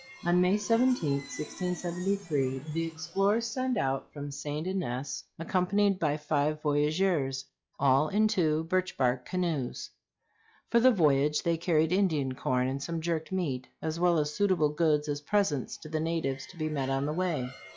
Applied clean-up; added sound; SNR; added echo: classical method log-MMSE.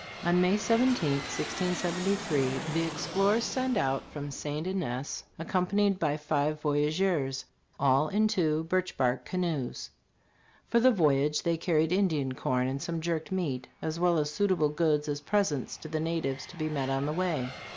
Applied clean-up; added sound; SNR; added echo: none; Aircraft; 15 dB; none.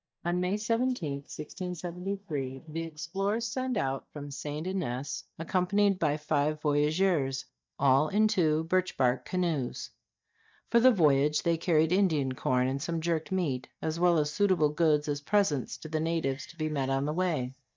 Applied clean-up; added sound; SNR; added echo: neural mask model DeepFilterNet 3.